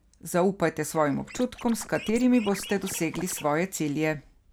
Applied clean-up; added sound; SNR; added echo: none; Scratching (performance technique); 16 dB; none.